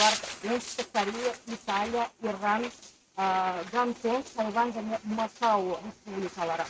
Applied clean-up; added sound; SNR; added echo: neural mask model RNNoise.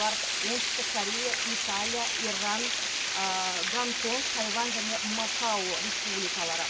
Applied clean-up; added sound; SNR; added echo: none; Water; -5 dB; none.